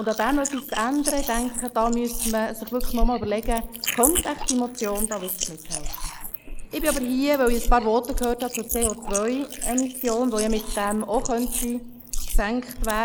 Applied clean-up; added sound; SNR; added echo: neural mask model Resemble Enhance denoiser.